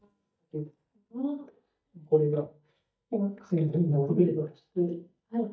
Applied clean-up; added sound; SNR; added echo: neural mask model DeepFilterNet 3.